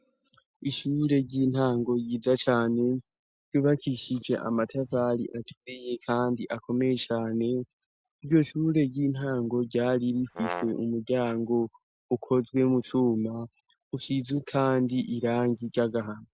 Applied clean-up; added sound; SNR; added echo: none; Brass instrument; 9 dB; none.